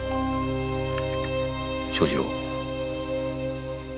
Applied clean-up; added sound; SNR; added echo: none; none; none; none.